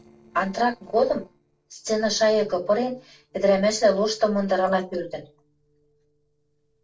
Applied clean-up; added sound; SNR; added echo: neural separator model SepFormer DNS4.